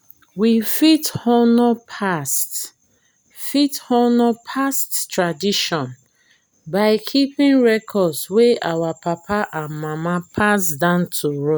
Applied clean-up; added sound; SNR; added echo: none; none; none; none.